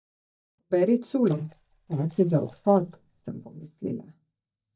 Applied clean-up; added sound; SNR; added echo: neural mask model DeepFilterNet 3.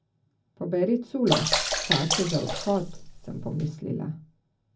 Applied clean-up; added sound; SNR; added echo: none; Sink (filling or washing) / Water / Splash, splatter; 0 dB; reverberation time 0.4 s.